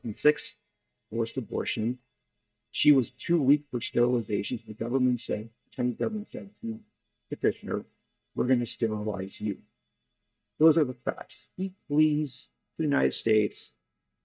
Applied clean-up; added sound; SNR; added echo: neural mask model DeepFilterNet 3.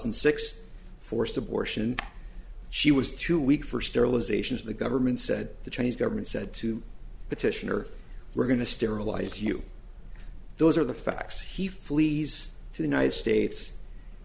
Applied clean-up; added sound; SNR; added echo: none; none; none; none.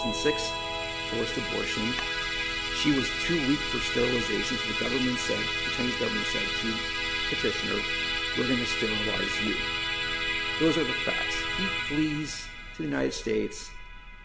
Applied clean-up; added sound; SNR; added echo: none; Musical instrument; -1 dB; none.